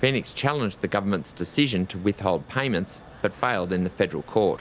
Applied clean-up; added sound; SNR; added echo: none; none; none; none.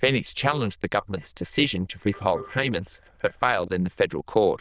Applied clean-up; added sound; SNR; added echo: neural diffusion model UNIVERSE++.